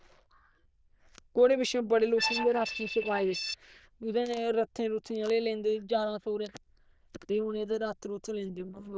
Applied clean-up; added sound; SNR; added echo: neural diffusion model UNIVERSE++.